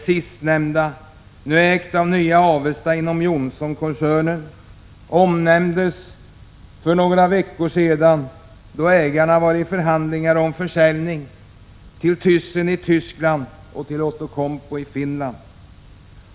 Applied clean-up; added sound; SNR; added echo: none; none; none; none.